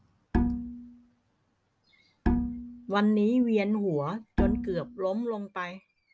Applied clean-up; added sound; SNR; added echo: none; Bowed string instrument; 1 dB; none.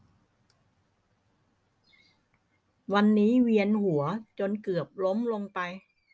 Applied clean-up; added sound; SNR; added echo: none; none; none; none.